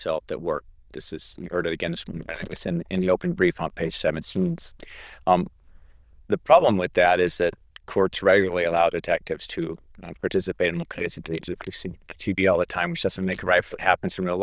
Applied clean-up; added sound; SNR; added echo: neural diffusion model UNIVERSE++.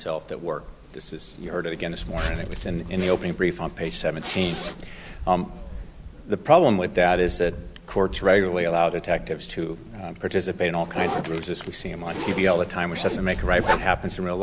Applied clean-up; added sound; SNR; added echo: none; Rain + Zipper (clothing); 9 dB; none.